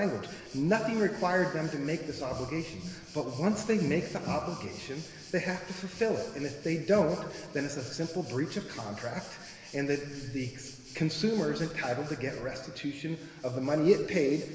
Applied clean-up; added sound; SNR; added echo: none; Waves, surf; 19 dB; reverberation time 2.8 s.